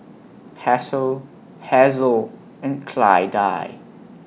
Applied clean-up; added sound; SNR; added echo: none; none; none; none.